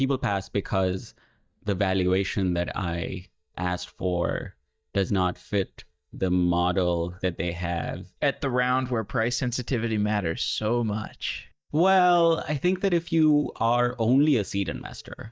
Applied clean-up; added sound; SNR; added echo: neural mask model DeepFilterNet 3.